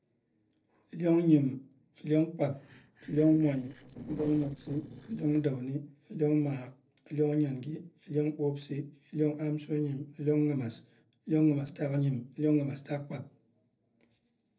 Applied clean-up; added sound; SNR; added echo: neural separator model SepFormer DNS4.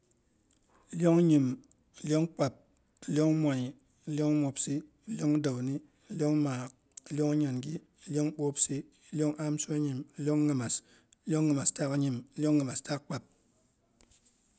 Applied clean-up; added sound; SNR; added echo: none; none; none; none.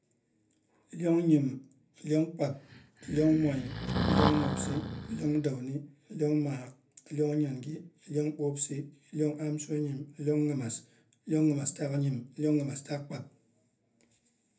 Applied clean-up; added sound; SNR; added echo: none; Breathing; 1 dB; reverberation time 0.3 s.